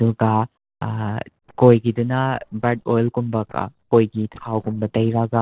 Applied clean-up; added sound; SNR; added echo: neural separator model SepFormer DNS4.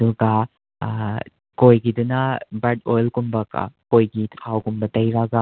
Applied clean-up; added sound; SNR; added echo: none; none; none; none.